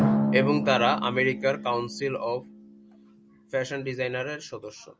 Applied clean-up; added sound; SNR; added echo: none; Drum; 3 dB; none.